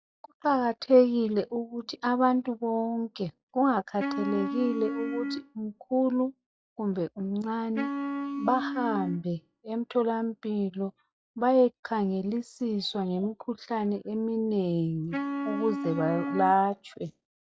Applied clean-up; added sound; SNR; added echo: classical method log-MMSE.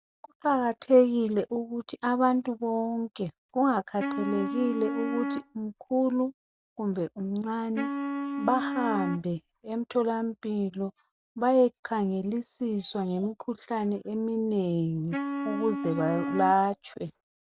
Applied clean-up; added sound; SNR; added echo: none; Wind instrument, woodwind instrument; 5 dB; none.